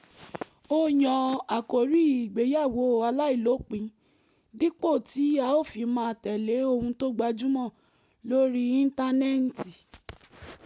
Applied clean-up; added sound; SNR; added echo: none; none; none; none.